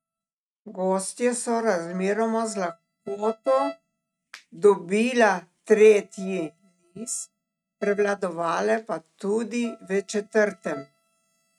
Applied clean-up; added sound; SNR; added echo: neural mask model RNNoise.